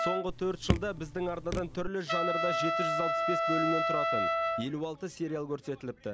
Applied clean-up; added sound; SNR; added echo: none; Trumpet + Raindrop / Drip; -2 dB; none.